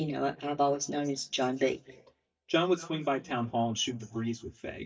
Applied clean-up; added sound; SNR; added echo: neural mask model DeepFilterNet 3.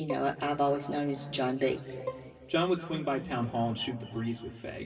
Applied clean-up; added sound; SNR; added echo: none; Bowed string instrument; 15 dB; reverberation time 3.0 s.